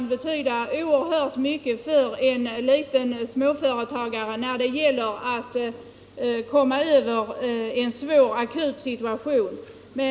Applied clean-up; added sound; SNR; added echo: none; none; none; none.